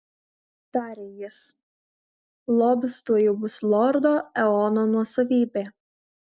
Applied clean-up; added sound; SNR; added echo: none; none; none; none.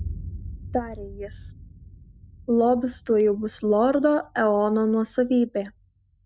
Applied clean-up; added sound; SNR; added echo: none; Boom; 16 dB; none.